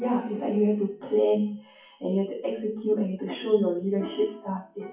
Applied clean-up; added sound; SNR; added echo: classical method WPE with log-MMSE.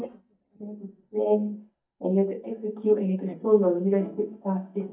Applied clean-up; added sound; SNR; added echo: neural mask model DeepFilterNet 3.